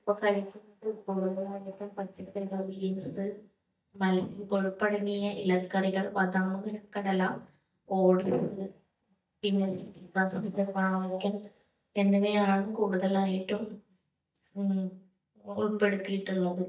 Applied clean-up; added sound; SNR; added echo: neural mask model DeepFilterNet 3.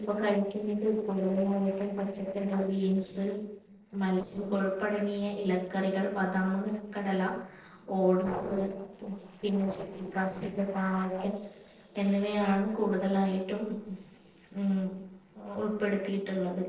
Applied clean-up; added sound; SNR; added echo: neural separator model SepFormer DNS4.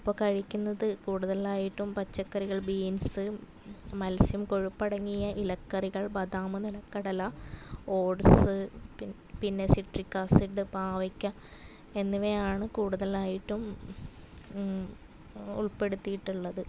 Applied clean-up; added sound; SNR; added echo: none; none; none; none.